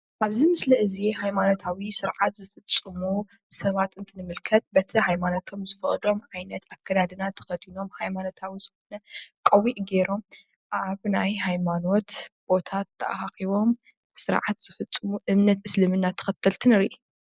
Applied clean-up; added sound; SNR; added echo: neural mask model Resemble Enhance denoiser.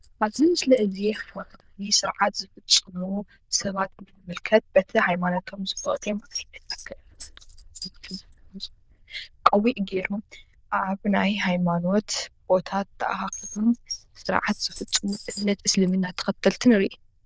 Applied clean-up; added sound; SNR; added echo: neural diffusion model UNIVERSE++.